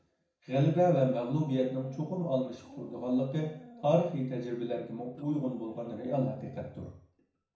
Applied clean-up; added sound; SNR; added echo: none; Dog; 19 dB; reverberation time 0.6 s.